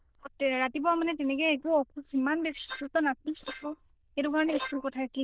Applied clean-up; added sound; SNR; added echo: neural diffusion model UNIVERSE++.